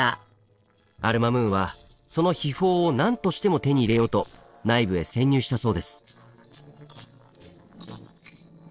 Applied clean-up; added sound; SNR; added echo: neural separator model SepFormer DNS4.